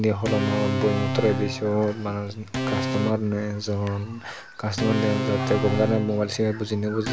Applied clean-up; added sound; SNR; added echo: none; Organ; 5 dB; none.